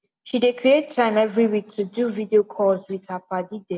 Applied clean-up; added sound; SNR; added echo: none; none; none; none.